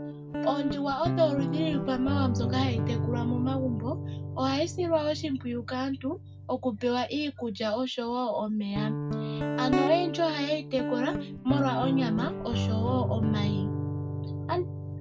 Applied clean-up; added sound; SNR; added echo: none; Guitar; 2 dB; reverberation time 0.4 s.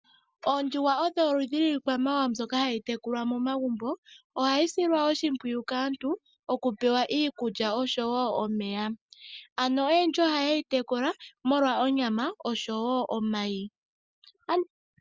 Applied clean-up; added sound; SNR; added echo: none; none; none; none.